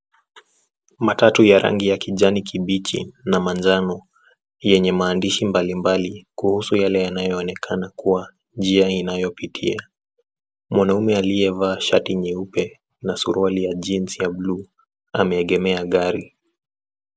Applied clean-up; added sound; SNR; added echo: none; none; none; none.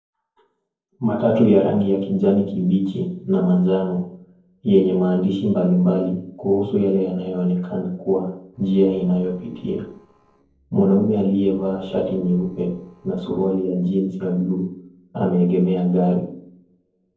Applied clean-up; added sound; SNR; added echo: neural separator model SepFormer DNS4.